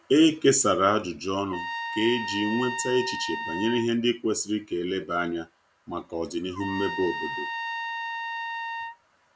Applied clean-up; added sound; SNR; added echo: none; Trumpet; 7 dB; none.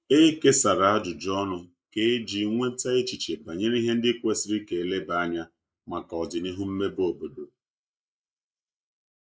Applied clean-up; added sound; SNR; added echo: neural mask model Resemble Enhance denoiser.